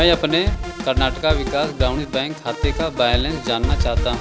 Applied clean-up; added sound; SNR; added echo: none; Drum kit; 1 dB; none.